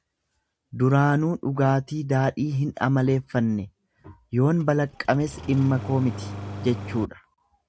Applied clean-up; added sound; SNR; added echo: none; Engine starting; 11 dB; none.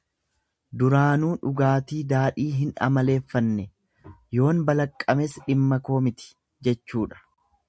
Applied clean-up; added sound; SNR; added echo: none; none; none; none.